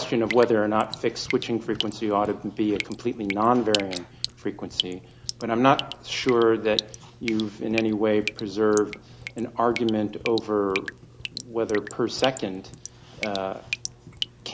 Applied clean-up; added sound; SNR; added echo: none; Drip; 11 dB; none.